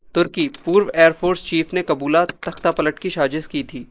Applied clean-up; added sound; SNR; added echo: neural mask model Resemble Enhance denoiser.